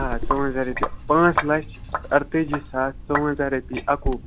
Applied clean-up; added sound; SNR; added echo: none; Sink (filling or washing); 5 dB; none.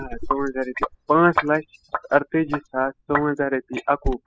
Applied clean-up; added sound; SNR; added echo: classical method spectral subtraction.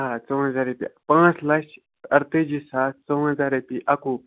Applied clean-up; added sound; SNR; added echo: none; none; none; none.